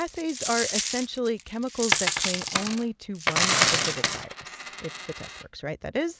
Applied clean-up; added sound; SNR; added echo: none; Coin (dropping); -2 dB; none.